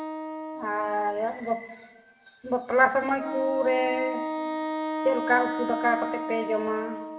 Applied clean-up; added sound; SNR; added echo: none; Wind instrument, woodwind instrument; 5 dB; reverberation time 1.3 s.